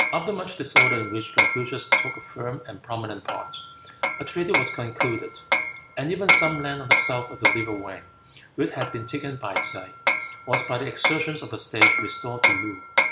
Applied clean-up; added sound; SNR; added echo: none; Hammer; -4 dB; none.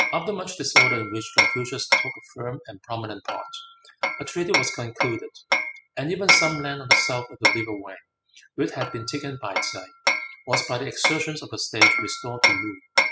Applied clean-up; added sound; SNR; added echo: classical method spectral subtraction.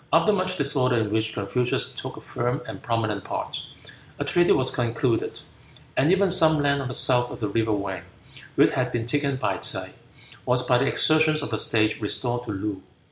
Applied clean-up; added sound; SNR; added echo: none; none; none; none.